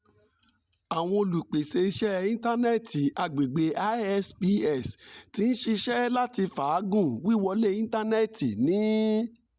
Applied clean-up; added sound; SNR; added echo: none; none; none; none.